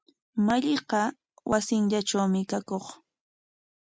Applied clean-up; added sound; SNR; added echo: none; none; none; none.